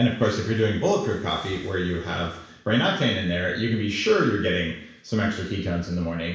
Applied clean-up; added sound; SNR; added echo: none; none; none; reverberation time 0.7 s.